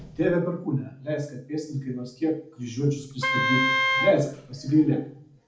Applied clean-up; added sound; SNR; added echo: none; Wind instrument, woodwind instrument; 0 dB; reverberation time 0.4 s.